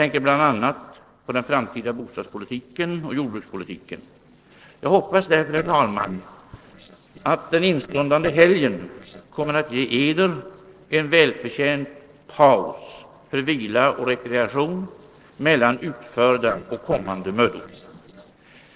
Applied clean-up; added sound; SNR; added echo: neural separator model SepFormer DNS4.